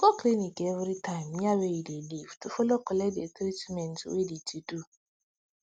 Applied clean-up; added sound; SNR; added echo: none; none; none; none.